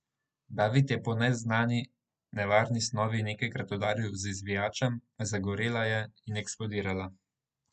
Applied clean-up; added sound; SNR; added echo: none; none; none; none.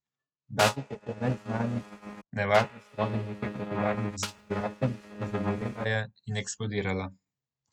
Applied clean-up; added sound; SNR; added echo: neural mask model RNNoise.